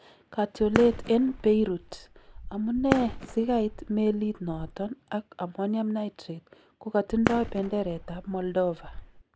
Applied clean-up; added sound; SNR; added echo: none; Fireworks; 8 dB; none.